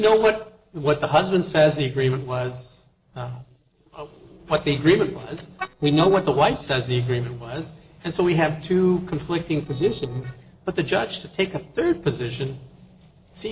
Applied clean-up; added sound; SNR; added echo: neural separator model SepFormer DNS4.